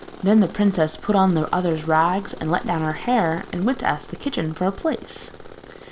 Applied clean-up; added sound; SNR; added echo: none; Tools; 18 dB; none.